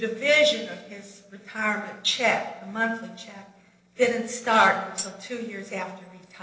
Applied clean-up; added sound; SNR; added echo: neural separator model SepFormer DNS4.